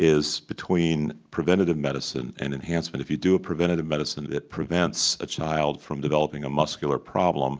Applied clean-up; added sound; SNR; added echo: none; none; none; none.